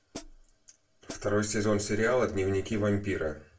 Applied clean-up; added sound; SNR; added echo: none; Hi-hat; 17 dB; reverberation time 0.2 s.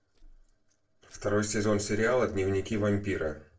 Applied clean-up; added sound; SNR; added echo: neural separator model SepFormer DNS4.